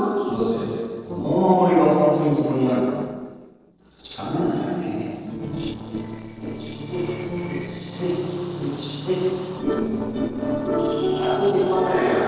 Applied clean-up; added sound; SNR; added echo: neural separator model SepFormer DNS4.